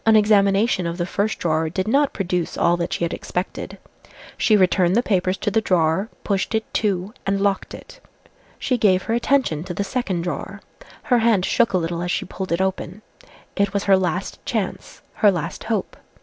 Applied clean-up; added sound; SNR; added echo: none; none; none; none.